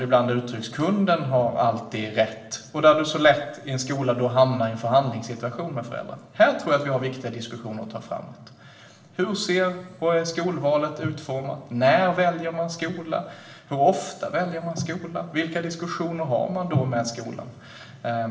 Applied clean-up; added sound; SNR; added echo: none; none; none; reverberation time 1.3 s.